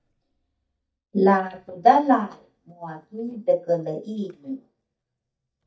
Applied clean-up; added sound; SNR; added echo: neural mask model DeepFilterNet 3.